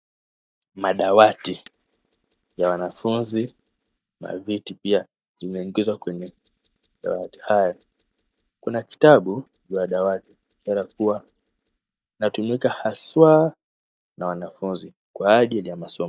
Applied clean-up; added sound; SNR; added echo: neural mask model DeepFilterNet 3.